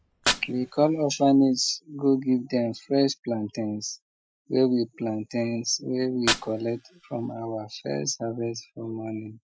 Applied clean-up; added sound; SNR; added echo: classical method Wiener filter.